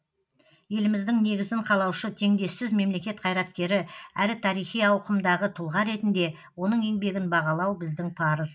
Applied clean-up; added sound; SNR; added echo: none; none; none; none.